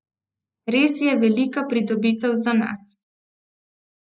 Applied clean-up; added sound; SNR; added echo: neural mask model Resemble Enhance denoiser.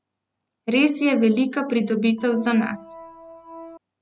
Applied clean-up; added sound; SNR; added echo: none; Organ; 18 dB; none.